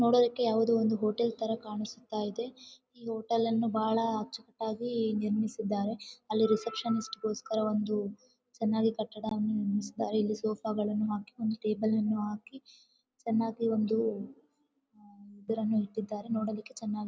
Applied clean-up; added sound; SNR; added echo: none; none; none; none.